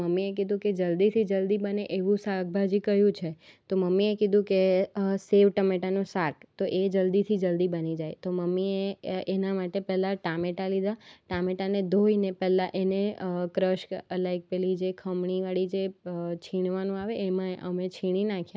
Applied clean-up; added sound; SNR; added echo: none; none; none; none.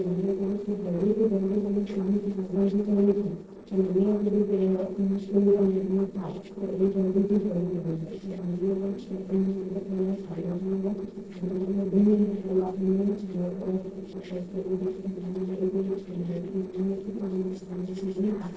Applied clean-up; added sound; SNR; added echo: neural separator model SepFormer DNS4.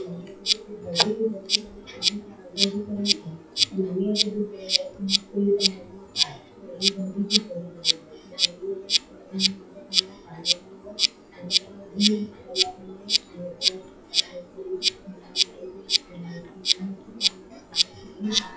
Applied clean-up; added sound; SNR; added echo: classical method WPE with log-MMSE.